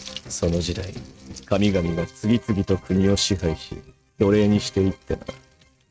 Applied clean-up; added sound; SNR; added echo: neural mask model RNNoise.